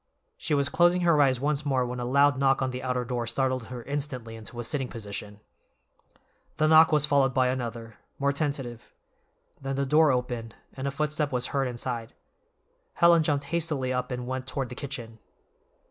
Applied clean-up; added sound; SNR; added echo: none; none; none; none.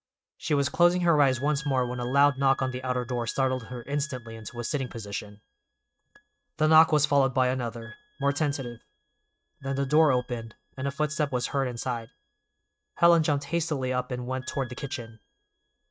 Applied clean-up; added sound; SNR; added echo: neural mask model RNNoise.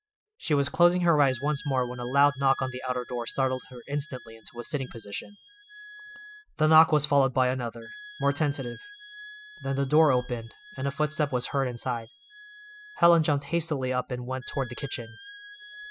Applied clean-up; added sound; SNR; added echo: classical method spectral subtraction.